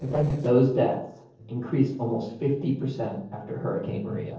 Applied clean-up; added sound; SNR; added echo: neural separator model SepFormer DNS4.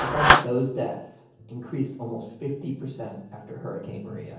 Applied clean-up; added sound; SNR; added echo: none; Clapping; -3 dB; reverberation time 0.7 s.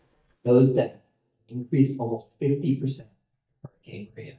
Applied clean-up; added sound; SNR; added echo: neural mask model DeepFilterNet 3.